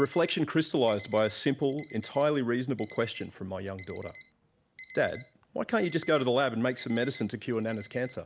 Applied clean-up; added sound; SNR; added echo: none; Alarm; 14 dB; none.